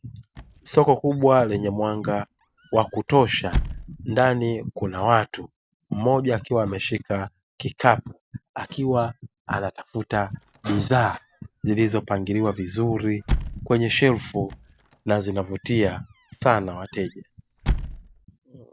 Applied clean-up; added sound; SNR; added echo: none; Squeak / Slam / Wood; 10 dB; none.